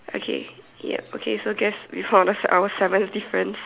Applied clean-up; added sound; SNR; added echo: none; none; none; none.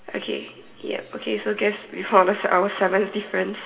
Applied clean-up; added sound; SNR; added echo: none; none; none; reverberation time 1.3 s.